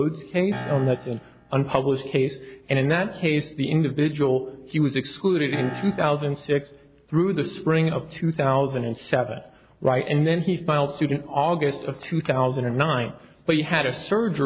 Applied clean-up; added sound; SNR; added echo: none; Piano; 14 dB; none.